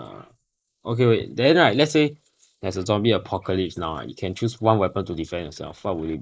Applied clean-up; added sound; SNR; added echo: neural mask model Resemble Enhance denoiser.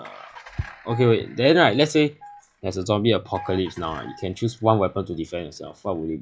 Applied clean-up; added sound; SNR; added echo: classical method log-MMSE.